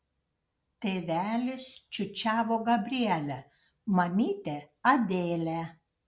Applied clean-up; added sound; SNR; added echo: none; none; none; none.